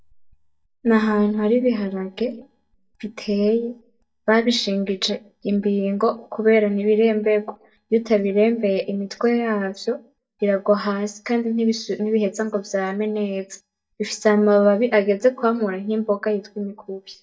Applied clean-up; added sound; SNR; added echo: neural mask model DeepFilterNet 3.